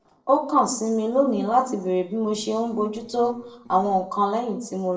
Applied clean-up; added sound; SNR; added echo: neural separator model SepFormer DNS4.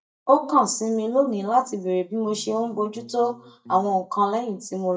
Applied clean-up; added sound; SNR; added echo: neural mask model DeepFilterNet 3.